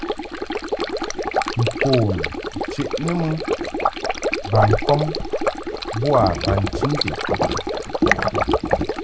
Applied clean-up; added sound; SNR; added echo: none; Stream; -2 dB; none.